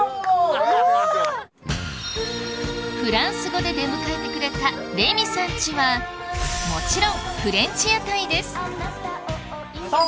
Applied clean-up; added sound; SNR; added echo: none; none; none; none.